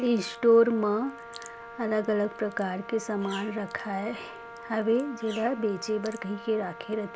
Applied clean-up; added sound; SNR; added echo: none; Wind instrument, woodwind instrument; 16 dB; none.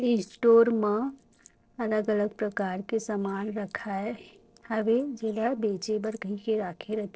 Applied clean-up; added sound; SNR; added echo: neural separator model SepFormer DNS4.